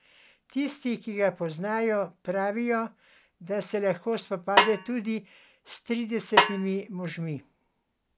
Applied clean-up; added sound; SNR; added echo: none; Snare drum; -3 dB; none.